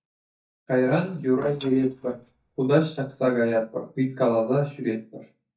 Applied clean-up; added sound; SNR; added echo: neural mask model DeepFilterNet 3.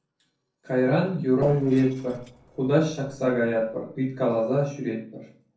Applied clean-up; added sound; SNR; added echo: neural separator model SepFormer DNS4.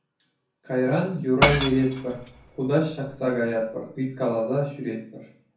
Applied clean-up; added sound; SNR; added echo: none; Shatter / Crushing; 3 dB; reverberation time 0.6 s.